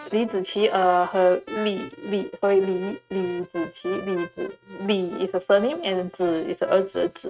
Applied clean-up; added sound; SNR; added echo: neural mask model RNNoise.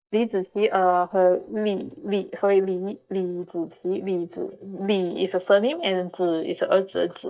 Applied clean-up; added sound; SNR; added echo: neural mask model DeepFilterNet 3.